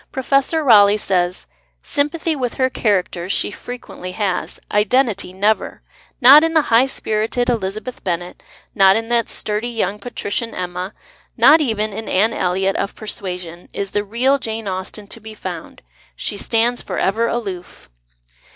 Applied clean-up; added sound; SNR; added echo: none; none; none; none.